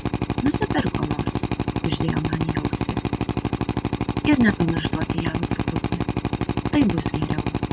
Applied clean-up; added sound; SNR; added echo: none; Drill; -2 dB; none.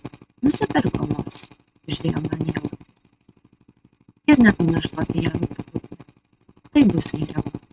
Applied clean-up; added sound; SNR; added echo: neural mask model RNNoise.